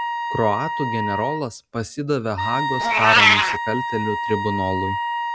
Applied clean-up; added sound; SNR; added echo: none; Wind instrument, woodwind instrument + Meow; -3 dB; none.